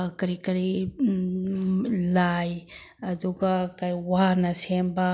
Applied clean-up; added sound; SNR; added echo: none; none; none; none.